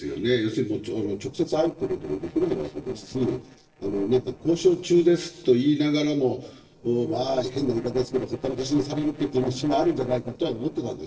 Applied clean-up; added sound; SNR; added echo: neural separator model SepFormer DNS4.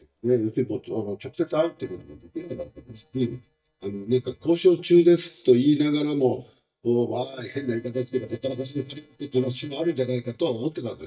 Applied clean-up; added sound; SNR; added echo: neural mask model DeepFilterNet 3.